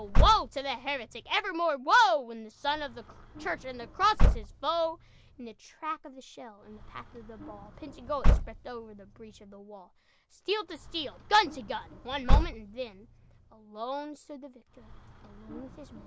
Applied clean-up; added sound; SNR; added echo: none; Slam / Car; -2 dB; none.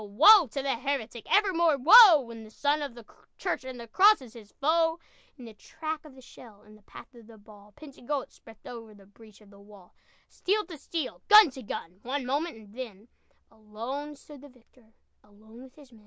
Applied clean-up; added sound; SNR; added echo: none; none; none; none.